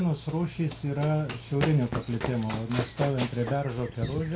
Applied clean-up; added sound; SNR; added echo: none; Run; 8 dB; reverberation time 0.2 s.